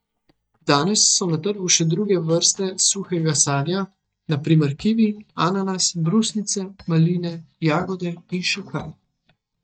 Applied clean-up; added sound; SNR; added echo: neural mask model DeepFilterNet 3.